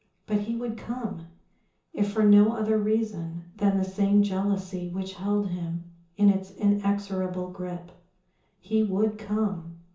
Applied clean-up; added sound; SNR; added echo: none; none; none; reverberation time 0.6 s.